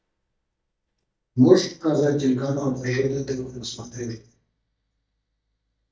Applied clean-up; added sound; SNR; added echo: neural mask model DeepFilterNet 3.